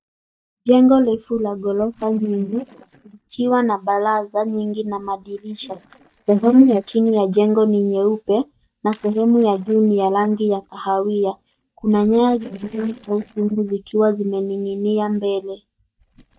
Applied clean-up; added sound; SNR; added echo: neural mask model DeepFilterNet 3.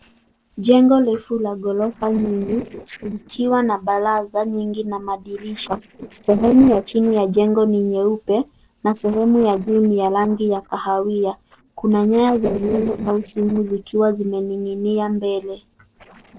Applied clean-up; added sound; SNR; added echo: neural separator model SepFormer DNS4.